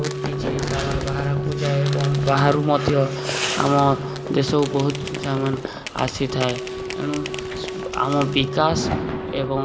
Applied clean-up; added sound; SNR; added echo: none; Wind instrument, woodwind instrument + Fireworks; 6 dB; none.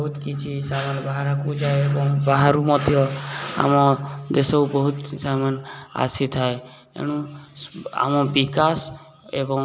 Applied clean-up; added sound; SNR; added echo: none; none; none; none.